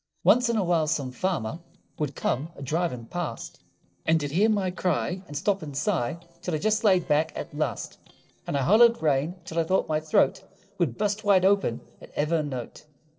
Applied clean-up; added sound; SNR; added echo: neural separator model SepFormer DNS4.